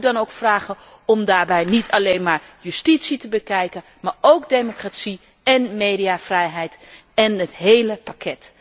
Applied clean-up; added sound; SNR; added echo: none; none; none; none.